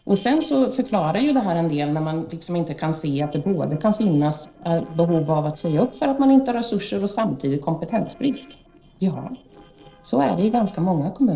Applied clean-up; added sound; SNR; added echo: neural separator model SepFormer DNS4.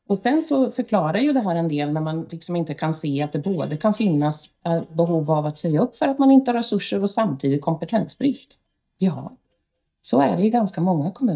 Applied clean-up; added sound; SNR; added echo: neural mask model DeepFilterNet 3.